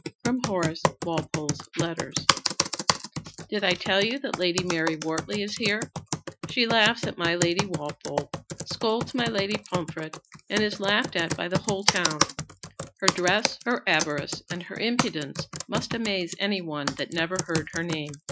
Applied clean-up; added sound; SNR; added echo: classical method Wiener filter.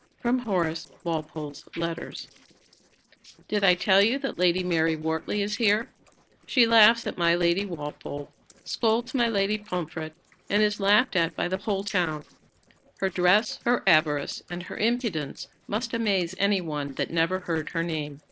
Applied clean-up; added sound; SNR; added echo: neural separator model SepFormer DNS4.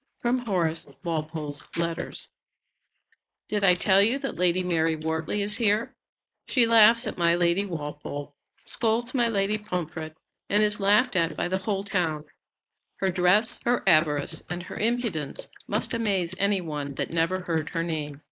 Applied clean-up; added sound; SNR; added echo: neural mask model Resemble Enhance denoiser.